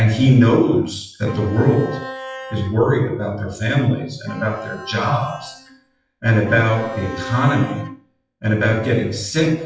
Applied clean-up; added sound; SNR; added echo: classical method WPE with log-MMSE.